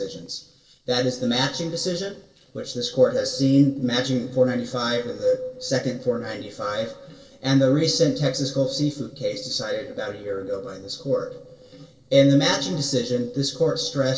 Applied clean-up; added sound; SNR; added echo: neural separator model SepFormer DNS4.